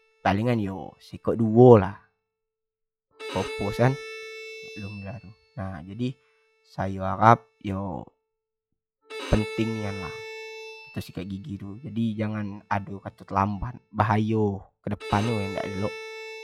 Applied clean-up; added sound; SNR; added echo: classical method log-MMSE.